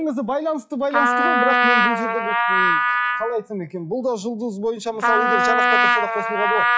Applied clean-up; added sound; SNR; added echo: classical method log-MMSE.